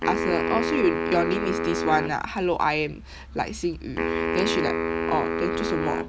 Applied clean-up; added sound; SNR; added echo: none; Wind instrument, woodwind instrument; 1 dB; none.